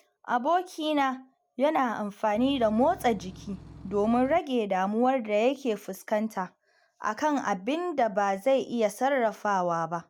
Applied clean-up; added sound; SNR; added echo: none; Engine / Truck / Car; 18 dB; none.